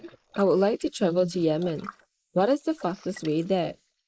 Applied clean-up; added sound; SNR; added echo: neural mask model Resemble Enhance denoiser.